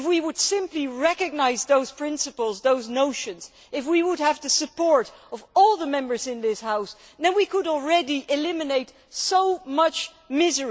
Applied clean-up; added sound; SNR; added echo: none; none; none; none.